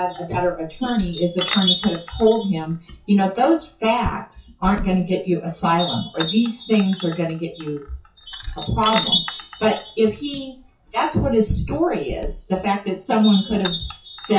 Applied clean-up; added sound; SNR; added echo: classical method WPE with log-MMSE.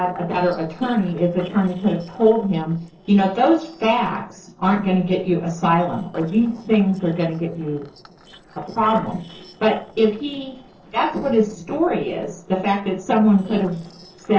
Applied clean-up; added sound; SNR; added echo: neural separator model SepFormer DNS4.